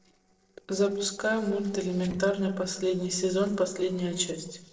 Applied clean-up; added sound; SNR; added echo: neural separator model SepFormer DNS4.